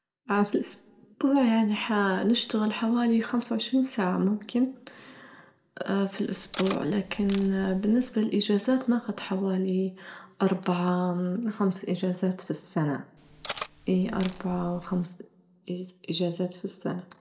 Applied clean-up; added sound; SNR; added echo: none; Cutlery, silverware; 15 dB; reverberation time 0.6 s.